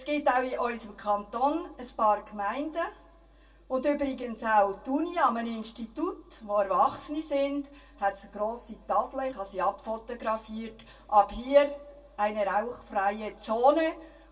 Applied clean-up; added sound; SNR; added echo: none; none; none; reverberation time 0.2 s.